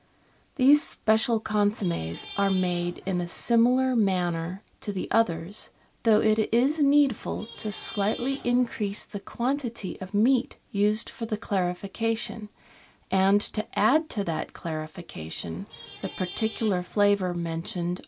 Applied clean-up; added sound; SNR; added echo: none; Traffic noise, roadway noise / Vehicle horn, car horn, honking; 16 dB; none.